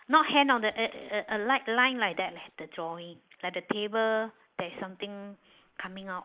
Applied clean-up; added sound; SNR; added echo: neural mask model Resemble Enhance denoiser.